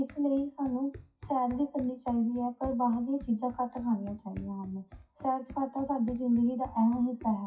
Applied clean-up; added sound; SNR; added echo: classical method WPE with log-MMSE.